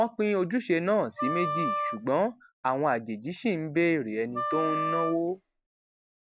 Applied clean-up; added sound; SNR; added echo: none; Wind instrument, woodwind instrument; 3 dB; none.